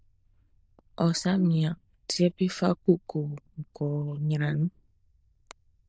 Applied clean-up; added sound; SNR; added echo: neural diffusion model UNIVERSE++.